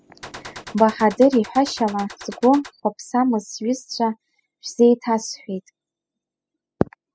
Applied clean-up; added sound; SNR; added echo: classical method spectral subtraction.